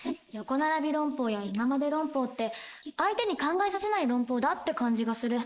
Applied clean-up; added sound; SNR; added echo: neural mask model Resemble Enhance denoiser.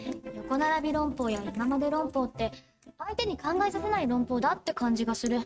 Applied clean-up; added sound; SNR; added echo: neural mask model RNNoise.